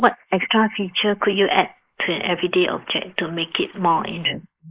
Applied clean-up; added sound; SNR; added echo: neural mask model Resemble Enhance denoiser.